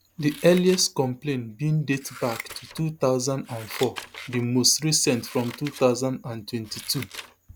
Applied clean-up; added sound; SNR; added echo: none; Scissors; 18 dB; none.